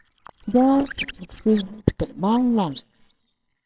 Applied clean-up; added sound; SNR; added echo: neural separator model SepFormer WHAMR!.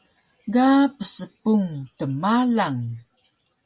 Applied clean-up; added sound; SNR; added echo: none; none; none; none.